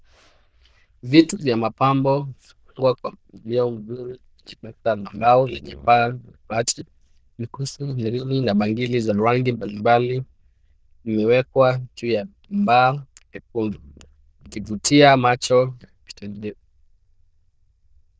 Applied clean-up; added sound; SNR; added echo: neural diffusion model UNIVERSE++.